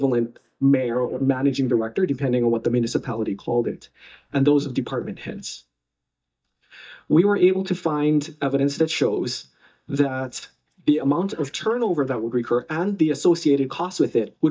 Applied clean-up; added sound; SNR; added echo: neural mask model DeepFilterNet 3.